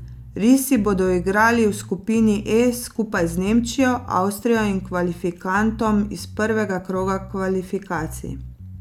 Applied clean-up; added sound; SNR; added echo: none; Bass guitar; 16 dB; none.